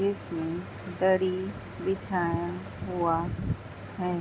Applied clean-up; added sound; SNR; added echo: none; none; none; none.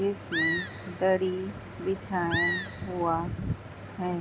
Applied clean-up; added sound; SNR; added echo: none; Animal; 4 dB; none.